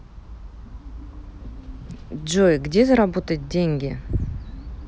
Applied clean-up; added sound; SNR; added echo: none; none; none; none.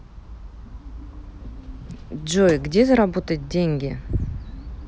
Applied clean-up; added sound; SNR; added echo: none; Thump, thud; 19 dB; none.